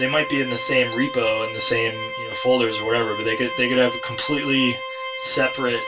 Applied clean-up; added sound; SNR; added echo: none; Organ; 6 dB; reverberation time 0.2 s.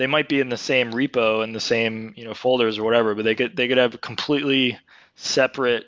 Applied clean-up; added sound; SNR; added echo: none; none; none; none.